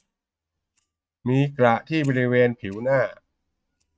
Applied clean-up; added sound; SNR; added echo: neural mask model RNNoise.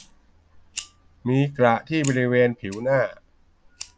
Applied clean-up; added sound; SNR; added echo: none; Fire; 19 dB; none.